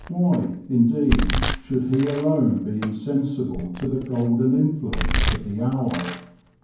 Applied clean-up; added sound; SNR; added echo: none; Domestic sounds, home sounds; 5 dB; reverberation time 0.9 s.